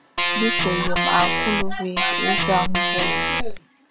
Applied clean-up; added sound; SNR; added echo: none; Organ; -4 dB; none.